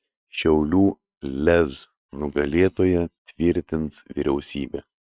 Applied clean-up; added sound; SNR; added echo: neural separator model SepFormer WHAM!.